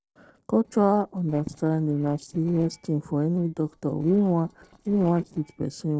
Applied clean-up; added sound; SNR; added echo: neural separator model SepFormer DNS4.